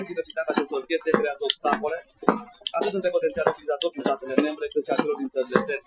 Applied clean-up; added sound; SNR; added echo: classical method Wiener filter.